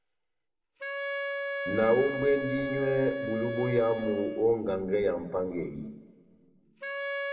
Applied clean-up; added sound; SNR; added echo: none; Wind instrument, woodwind instrument; 6 dB; reverberation time 1.1 s.